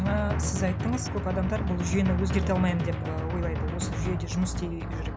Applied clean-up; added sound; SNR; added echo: none; Drum; 0 dB; none.